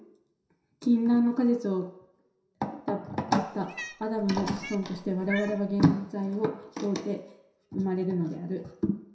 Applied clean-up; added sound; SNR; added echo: none; Cat; 13 dB; reverberation time 0.6 s.